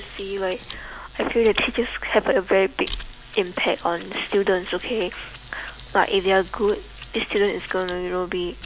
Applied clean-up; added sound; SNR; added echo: none; Mechanisms; 16 dB; none.